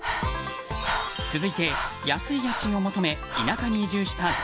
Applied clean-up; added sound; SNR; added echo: none; Breathing; 6 dB; none.